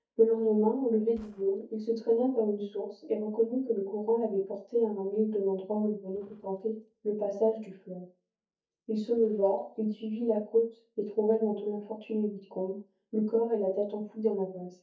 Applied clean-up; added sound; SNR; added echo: neural mask model DeepFilterNet 3.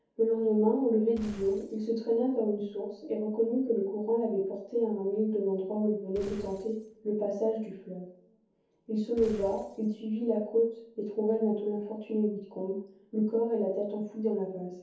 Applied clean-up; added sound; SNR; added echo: none; Glass; 19 dB; reverberation time 0.6 s.